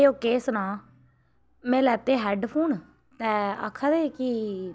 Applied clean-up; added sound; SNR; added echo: none; none; none; none.